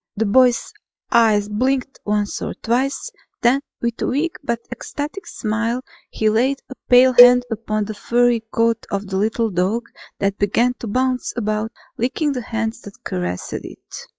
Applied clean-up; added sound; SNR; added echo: classical method log-MMSE.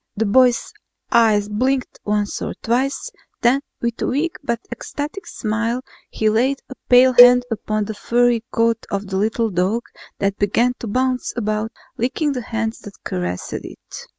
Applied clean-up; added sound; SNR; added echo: none; Cowbell; -1 dB; none.